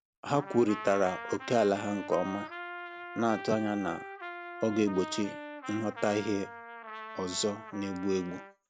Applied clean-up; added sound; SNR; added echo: none; Trumpet; 11 dB; none.